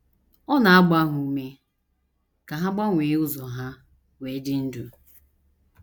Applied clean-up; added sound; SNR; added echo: none; none; none; none.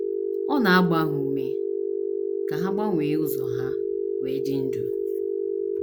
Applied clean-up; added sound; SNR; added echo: none; Telephone; -2 dB; none.